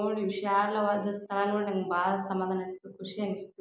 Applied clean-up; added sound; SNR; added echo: none; none; none; none.